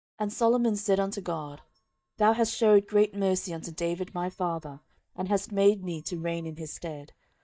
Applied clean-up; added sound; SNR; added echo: neural mask model DeepFilterNet 3.